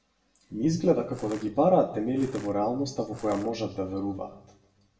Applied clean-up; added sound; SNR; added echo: none; Crushing; 19 dB; reverberation time 0.7 s.